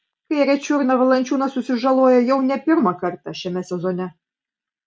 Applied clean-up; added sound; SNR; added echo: none; none; none; none.